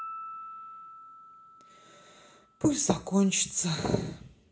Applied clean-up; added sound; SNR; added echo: none; Piano; 16 dB; reverberation time 0.4 s.